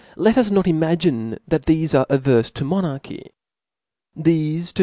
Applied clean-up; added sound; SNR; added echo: none; none; none; none.